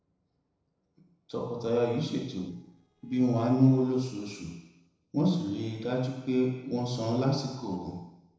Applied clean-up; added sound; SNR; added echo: neural separator model SepFormer DNS4.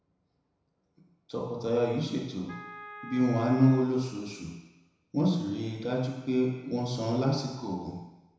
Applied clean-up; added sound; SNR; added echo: none; Wind instrument, woodwind instrument; 17 dB; reverberation time 1.0 s.